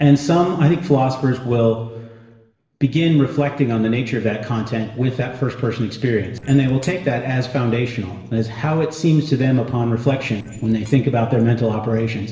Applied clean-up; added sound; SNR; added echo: neural separator model SepFormer DNS4.